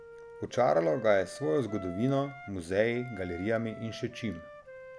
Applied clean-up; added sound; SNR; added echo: none; Wind instrument, woodwind instrument; 16 dB; none.